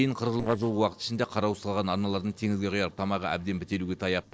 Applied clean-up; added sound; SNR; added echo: neural separator model SepFormer DNS4.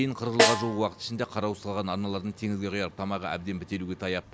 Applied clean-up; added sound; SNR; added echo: none; Snare drum; -1 dB; none.